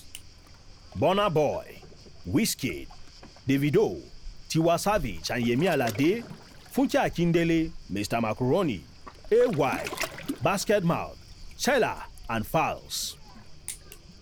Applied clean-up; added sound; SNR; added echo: none; Waves, surf; 14 dB; none.